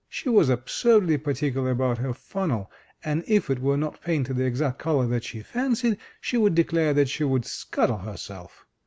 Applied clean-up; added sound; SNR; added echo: none; none; none; none.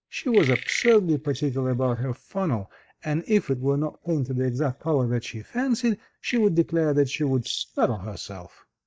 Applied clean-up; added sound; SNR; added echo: neural mask model DeepFilterNet 3.